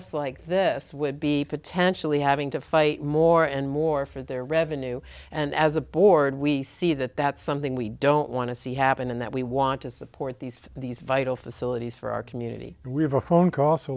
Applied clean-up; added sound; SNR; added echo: none; none; none; none.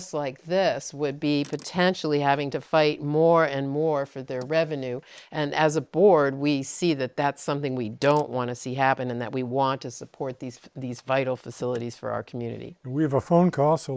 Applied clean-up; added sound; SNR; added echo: neural mask model Resemble Enhance denoiser.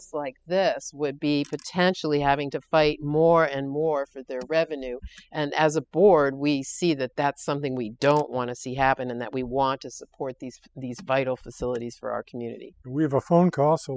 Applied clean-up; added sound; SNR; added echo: classical method spectral subtraction.